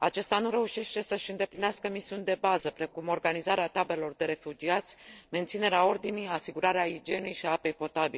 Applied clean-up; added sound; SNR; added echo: neural separator model SepFormer DNS4.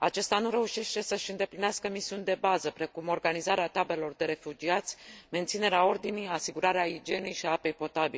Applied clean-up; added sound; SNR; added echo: none; none; none; none.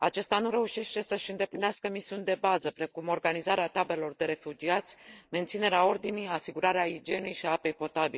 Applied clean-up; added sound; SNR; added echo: neural mask model Resemble Enhance denoiser.